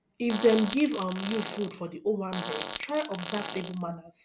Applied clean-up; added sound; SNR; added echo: none; Fart; 7 dB; none.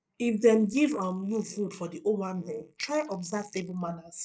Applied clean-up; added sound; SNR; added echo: neural mask model Resemble Enhance denoiser.